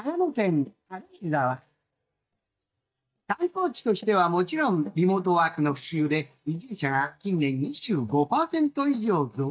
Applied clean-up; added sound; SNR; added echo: neural mask model DeepFilterNet 3.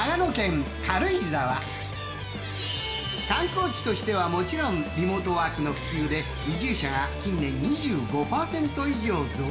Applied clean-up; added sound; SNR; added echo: none; Door; 5 dB; reverberation time 0.6 s.